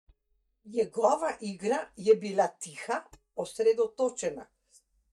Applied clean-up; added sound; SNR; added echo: neural mask model DeepFilterNet 3.